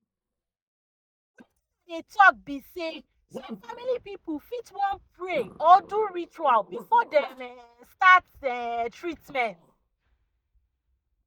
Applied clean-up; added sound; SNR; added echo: neural mask model DeepFilterNet 3.